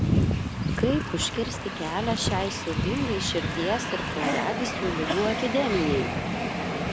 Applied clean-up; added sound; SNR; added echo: none; Train; -1 dB; none.